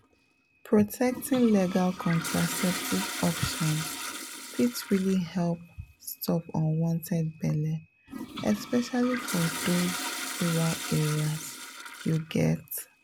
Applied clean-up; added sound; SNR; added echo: none; Toilet flush; 9 dB; none.